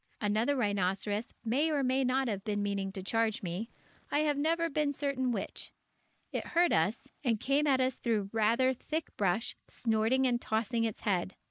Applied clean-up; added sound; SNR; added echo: neural mask model Resemble Enhance denoiser.